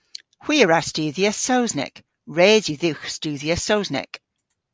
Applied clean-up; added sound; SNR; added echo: none; none; none; none.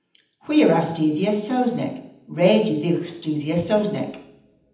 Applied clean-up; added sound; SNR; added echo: none; none; none; reverberation time 0.8 s.